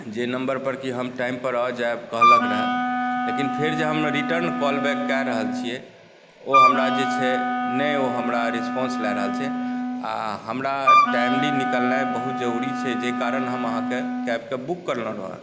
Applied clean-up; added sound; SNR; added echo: none; Wind instrument, woodwind instrument; -4 dB; none.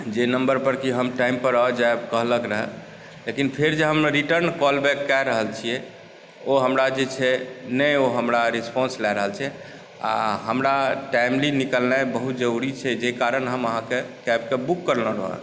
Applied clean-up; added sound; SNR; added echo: none; none; none; none.